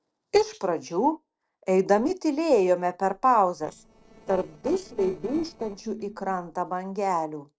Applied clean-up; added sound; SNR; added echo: neural separator model SepFormer DNS4.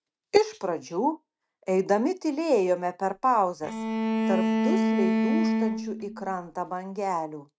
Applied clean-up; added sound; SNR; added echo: neural mask model RNNoise.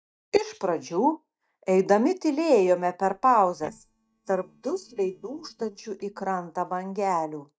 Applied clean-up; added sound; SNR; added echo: neural mask model DeepFilterNet 3.